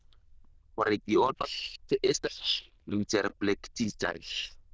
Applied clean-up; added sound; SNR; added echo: neural diffusion model UNIVERSE++.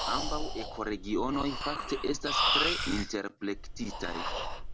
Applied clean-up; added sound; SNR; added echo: none; Breathing; -2 dB; none.